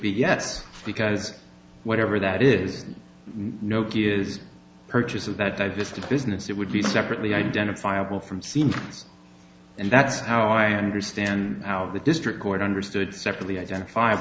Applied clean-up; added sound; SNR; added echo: none; none; none; none.